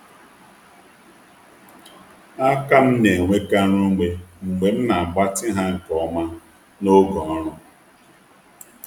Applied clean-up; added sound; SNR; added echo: none; none; none; none.